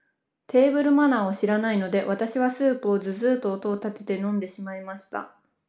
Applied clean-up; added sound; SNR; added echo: none; none; none; reverberation time 0.4 s.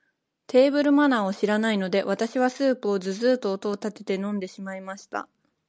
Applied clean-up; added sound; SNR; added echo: none; none; none; none.